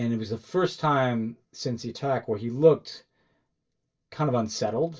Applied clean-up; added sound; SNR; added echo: none; none; none; reverberation time 0.1 s.